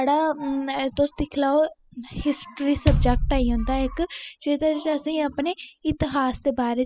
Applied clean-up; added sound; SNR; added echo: classical method spectral subtraction.